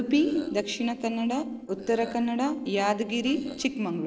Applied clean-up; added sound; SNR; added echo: neural separator model SepFormer DNS4.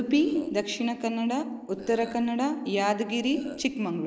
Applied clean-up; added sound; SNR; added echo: neural mask model Resemble Enhance denoiser.